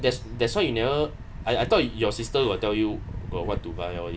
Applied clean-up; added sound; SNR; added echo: none; none; none; none.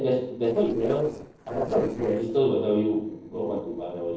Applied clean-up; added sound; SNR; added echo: neural separator model SepFormer DNS4.